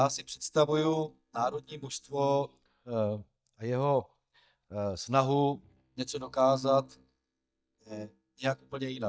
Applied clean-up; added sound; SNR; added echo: neural mask model DeepFilterNet 3.